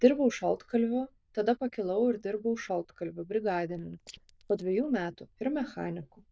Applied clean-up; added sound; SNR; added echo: neural diffusion model UNIVERSE++.